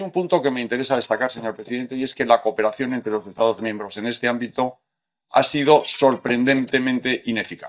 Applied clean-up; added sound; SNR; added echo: neural mask model DeepFilterNet 3.